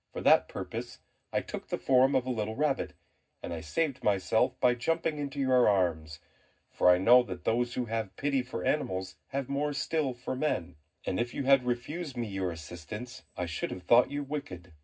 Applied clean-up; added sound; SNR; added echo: none; none; none; reverberation time 0.4 s.